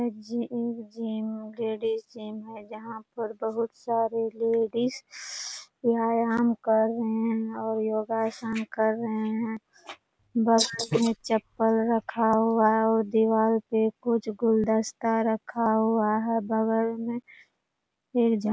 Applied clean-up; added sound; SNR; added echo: neural mask model Resemble Enhance denoiser.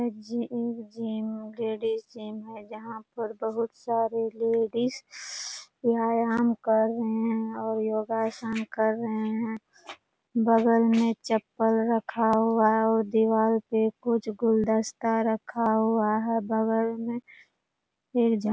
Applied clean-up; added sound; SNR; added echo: none; none; none; none.